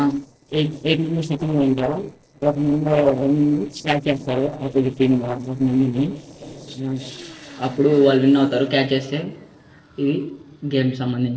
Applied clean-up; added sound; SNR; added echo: neural separator model SepFormer DNS4.